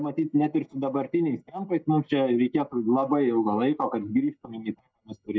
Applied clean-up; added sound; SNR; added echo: neural mask model DeepFilterNet 3.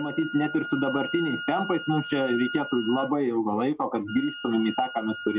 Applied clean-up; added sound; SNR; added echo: none; Wind instrument, woodwind instrument; 10 dB; none.